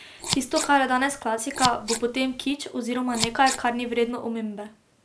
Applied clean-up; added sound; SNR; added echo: none; Scissors; 6 dB; none.